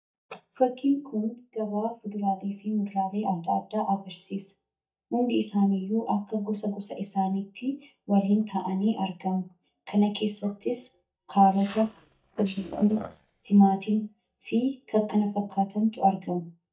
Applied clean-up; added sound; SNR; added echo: neural mask model DeepFilterNet 3.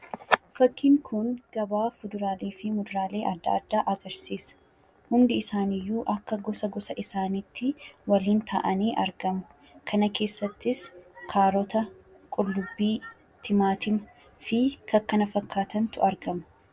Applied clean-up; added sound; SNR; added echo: none; none; none; none.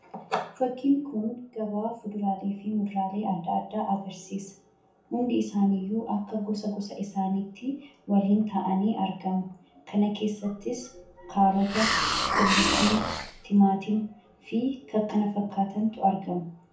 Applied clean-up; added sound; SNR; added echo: none; Hiss; 0 dB; reverberation time 0.6 s.